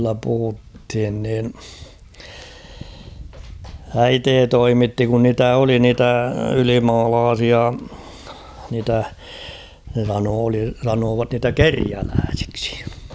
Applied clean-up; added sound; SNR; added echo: none; none; none; none.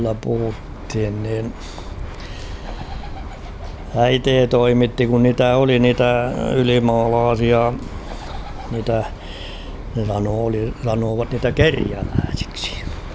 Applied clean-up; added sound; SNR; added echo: none; Bird; 12 dB; none.